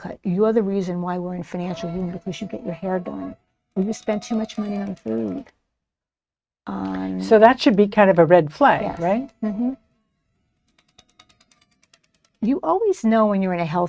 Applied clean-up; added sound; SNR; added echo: neural mask model RNNoise.